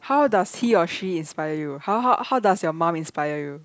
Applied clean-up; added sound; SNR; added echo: none; none; none; none.